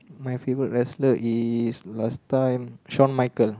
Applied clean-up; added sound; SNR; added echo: none; none; none; none.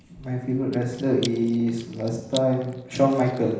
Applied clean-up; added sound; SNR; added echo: none; Chewing, mastication; 19 dB; reverberation time 0.9 s.